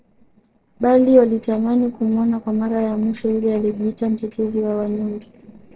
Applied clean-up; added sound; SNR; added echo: neural separator model SepFormer DNS4.